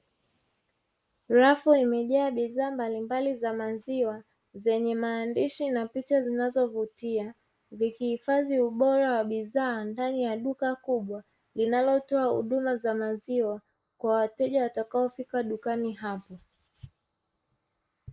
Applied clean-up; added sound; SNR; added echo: neural mask model Resemble Enhance denoiser.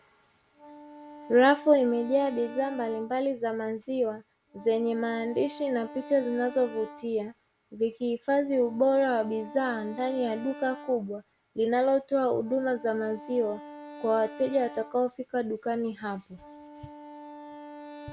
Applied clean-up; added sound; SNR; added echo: none; Wind instrument, woodwind instrument; 17 dB; none.